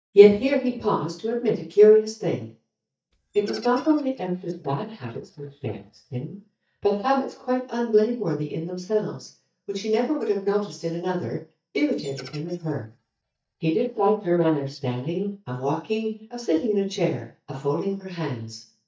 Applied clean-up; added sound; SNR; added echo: neural mask model DeepFilterNet 3.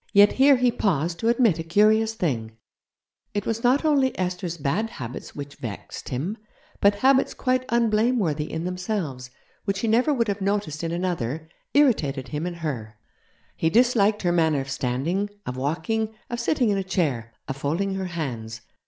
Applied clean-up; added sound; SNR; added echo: none; none; none; none.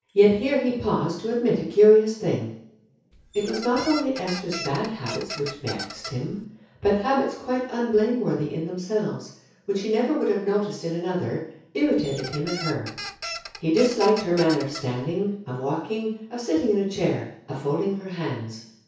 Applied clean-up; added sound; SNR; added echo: none; Squeak; 12 dB; reverberation time 0.6 s.